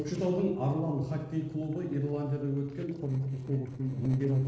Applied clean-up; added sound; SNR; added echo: neural separator model SepFormer DNS4.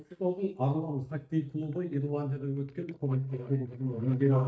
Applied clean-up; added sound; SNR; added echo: neural mask model DeepFilterNet 3.